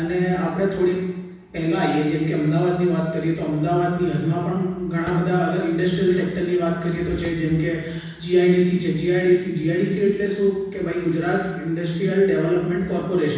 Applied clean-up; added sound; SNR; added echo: none; Tap; 19 dB; reverberation time 1.1 s.